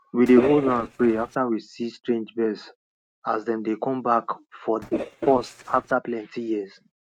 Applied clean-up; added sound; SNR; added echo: neural mask model RNNoise.